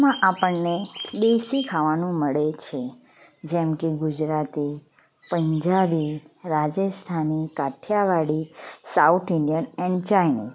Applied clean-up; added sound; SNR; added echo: none; none; none; none.